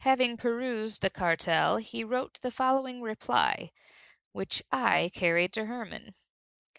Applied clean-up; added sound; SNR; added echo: neural mask model Resemble Enhance denoiser.